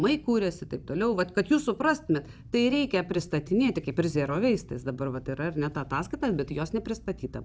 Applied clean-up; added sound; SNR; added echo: none; none; none; none.